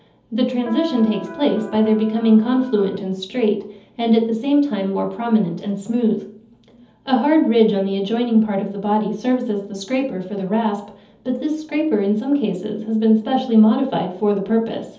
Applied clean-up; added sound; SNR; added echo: none; Electric guitar; 15 dB; reverberation time 0.7 s.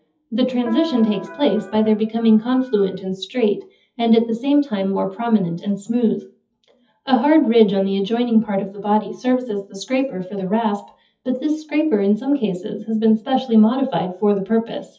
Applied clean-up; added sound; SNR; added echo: classical method WPE with log-MMSE.